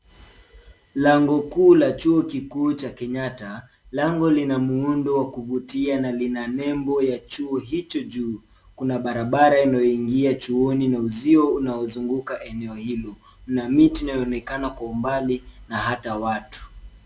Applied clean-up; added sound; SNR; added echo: none; none; none; none.